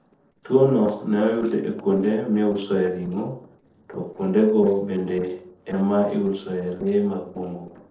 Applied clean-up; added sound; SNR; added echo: neural separator model SepFormer DNS4.